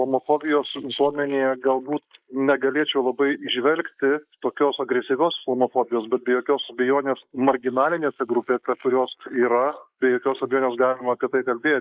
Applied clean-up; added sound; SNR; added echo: neural mask model Resemble Enhance denoiser.